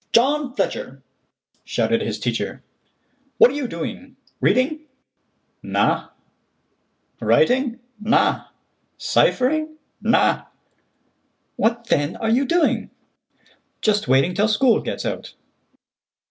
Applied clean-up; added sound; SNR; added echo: none; none; none; none.